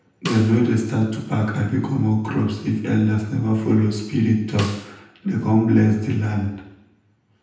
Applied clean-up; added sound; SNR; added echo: none; Snare drum; 15 dB; reverberation time 0.9 s.